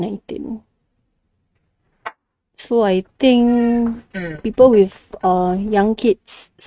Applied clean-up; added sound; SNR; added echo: neural mask model RNNoise.